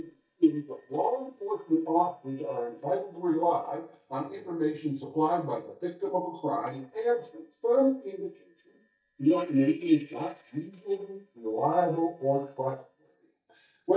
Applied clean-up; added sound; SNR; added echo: neural mask model DeepFilterNet 3.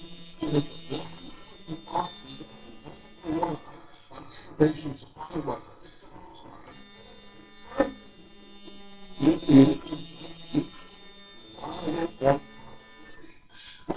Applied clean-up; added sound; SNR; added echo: neural separator model SepFormer WHAMR!.